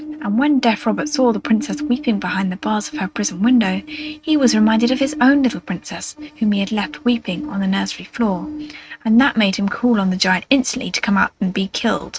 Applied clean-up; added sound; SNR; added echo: neural mask model RNNoise.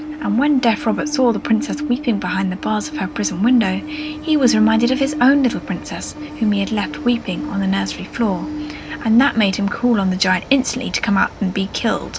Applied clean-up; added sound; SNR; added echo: none; Train; 10 dB; none.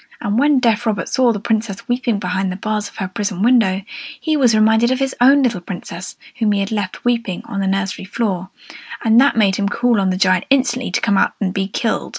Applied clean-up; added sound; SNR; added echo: none; none; none; none.